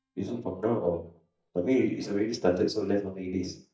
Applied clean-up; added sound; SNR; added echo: neural mask model DeepFilterNet 3.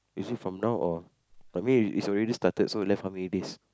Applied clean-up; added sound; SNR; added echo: none; none; none; none.